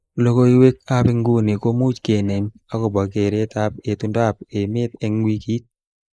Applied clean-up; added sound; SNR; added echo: neural mask model Resemble Enhance denoiser.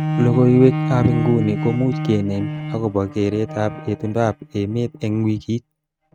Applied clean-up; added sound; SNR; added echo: neural mask model RNNoise.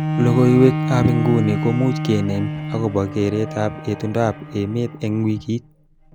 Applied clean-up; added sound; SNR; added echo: none; Bowed string instrument; 5 dB; none.